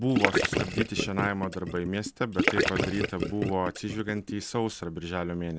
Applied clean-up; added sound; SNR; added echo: none; Gurgling / Liquid; -1 dB; none.